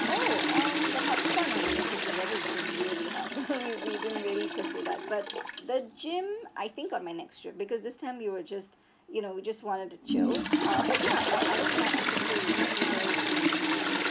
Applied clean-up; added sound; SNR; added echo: none; Toilet flush; -3 dB; none.